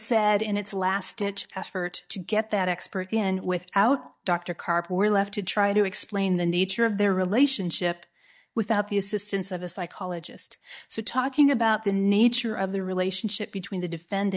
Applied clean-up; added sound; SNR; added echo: neural mask model DeepFilterNet 3.